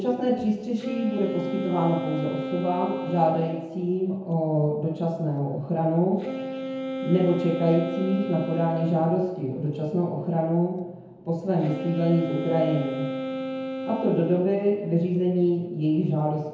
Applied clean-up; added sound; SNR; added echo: none; Wind instrument, woodwind instrument; 9 dB; reverberation time 1.0 s.